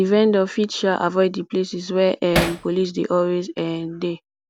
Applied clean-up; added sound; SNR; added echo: none; Hammer; 3 dB; none.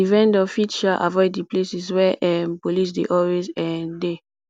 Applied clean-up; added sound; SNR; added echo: none; none; none; none.